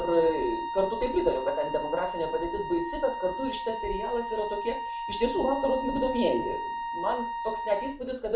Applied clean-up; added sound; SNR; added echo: none; Wind instrument, woodwind instrument; 5 dB; reverberation time 0.3 s.